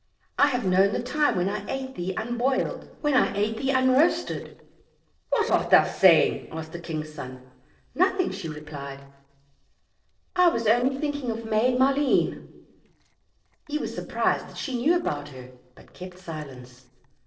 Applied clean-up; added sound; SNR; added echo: neural separator model SepFormer DNS4.